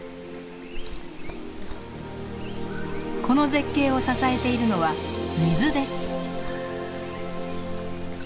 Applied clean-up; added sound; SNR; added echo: none; Liquid; 8 dB; none.